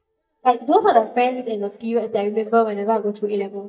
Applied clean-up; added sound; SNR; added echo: neural mask model DeepFilterNet 3.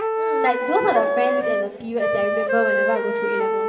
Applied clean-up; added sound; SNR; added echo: none; Wind instrument, woodwind instrument; -2 dB; reverberation time 2.0 s.